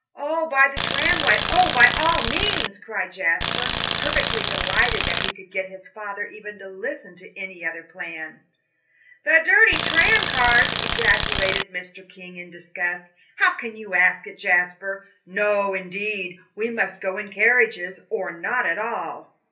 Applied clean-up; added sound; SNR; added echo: none; Tools; 1 dB; reverberation time 0.3 s.